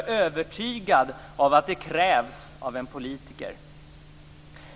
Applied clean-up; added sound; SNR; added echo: none; none; none; none.